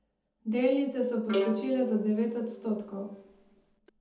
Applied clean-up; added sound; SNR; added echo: none; Bowed string instrument; 7 dB; reverberation time 0.6 s.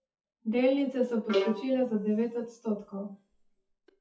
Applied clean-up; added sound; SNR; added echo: classical method WPE with log-MMSE.